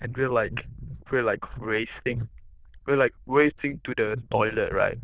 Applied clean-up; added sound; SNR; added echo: neural diffusion model UNIVERSE++.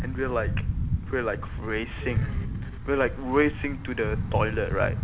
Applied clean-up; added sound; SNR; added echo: none; Thunder / Bicycle; 1 dB; none.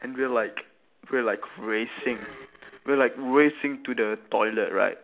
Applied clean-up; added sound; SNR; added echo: none; none; none; none.